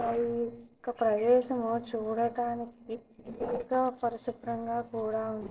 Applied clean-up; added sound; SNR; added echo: neural separator model SepFormer DNS4.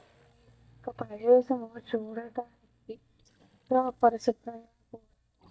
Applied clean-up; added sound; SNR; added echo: neural mask model DeepFilterNet 3.